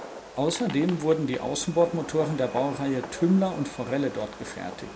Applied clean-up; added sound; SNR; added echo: none; Fireworks; 14 dB; none.